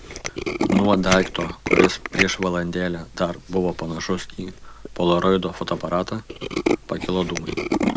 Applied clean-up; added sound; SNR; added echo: none; Tools; 3 dB; none.